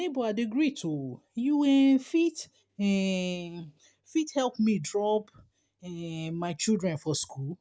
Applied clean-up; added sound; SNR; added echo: none; none; none; none.